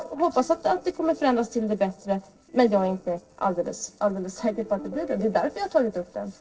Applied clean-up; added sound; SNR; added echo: neural separator model SepFormer DNS4.